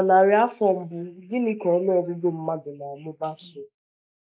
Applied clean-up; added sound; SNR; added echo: neural mask model Resemble Enhance denoiser.